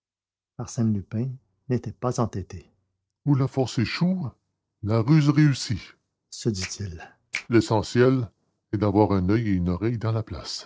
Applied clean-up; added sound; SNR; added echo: neural separator model SepFormer DNS4.